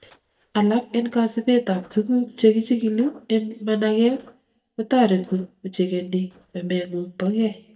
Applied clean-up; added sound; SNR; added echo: neural mask model DeepFilterNet 3.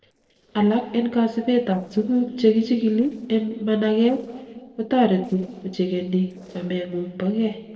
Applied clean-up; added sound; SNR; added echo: neural separator model SepFormer DNS4.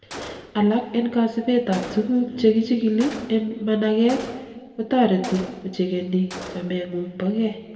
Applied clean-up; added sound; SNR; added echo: none; Gunshot, gunfire; 17 dB; reverberation time 1.3 s.